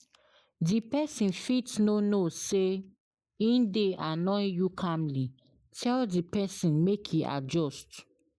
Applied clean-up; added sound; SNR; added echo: neural mask model Resemble Enhance denoiser.